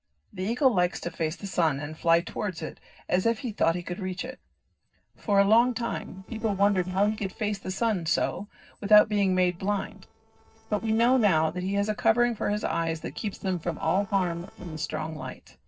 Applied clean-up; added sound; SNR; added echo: neural separator model SepFormer DNS4.